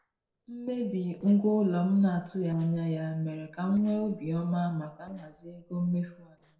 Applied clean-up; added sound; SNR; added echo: neural separator model SepFormer DNS4.